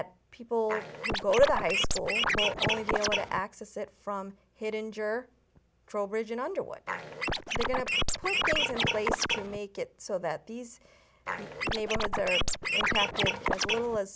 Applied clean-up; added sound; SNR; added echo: none; Scratching (performance technique); -3 dB; none.